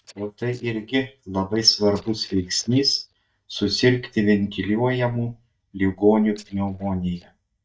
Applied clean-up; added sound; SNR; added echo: neural mask model DeepFilterNet 3.